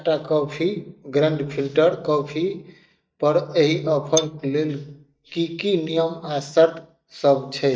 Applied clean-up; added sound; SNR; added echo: neural mask model DeepFilterNet 3.